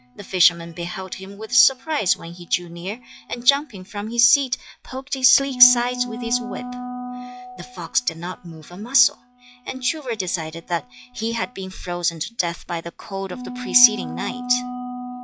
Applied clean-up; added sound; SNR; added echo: classical method log-MMSE.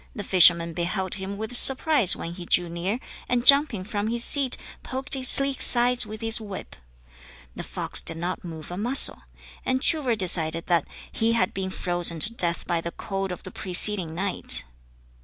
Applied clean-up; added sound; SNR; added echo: none; none; none; none.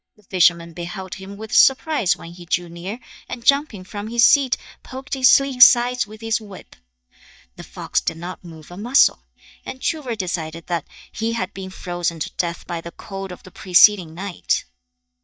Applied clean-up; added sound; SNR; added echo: neural mask model DeepFilterNet 3.